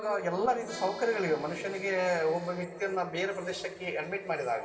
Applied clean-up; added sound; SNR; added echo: none; Accordion; 16 dB; reverberation time 2.4 s.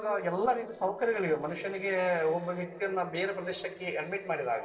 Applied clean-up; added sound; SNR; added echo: neural separator model SepFormer DNS4.